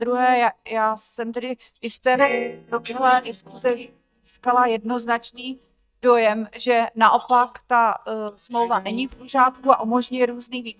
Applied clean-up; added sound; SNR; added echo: neural mask model DeepFilterNet 3.